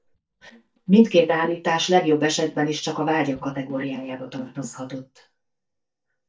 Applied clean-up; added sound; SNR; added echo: neural mask model DeepFilterNet 3.